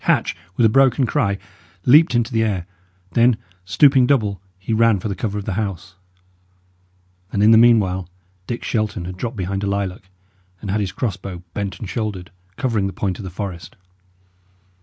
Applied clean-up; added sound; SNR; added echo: none; none; none; none.